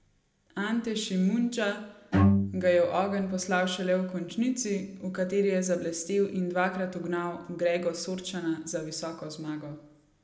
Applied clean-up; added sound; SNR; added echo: none; Bowed string instrument; -1 dB; reverberation time 0.7 s.